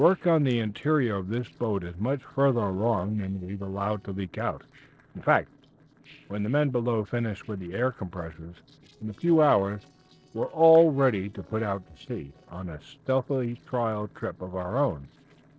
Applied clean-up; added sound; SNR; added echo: neural separator model SepFormer DNS4.